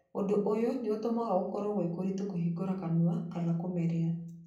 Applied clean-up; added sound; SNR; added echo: none; none; none; reverberation time 0.6 s.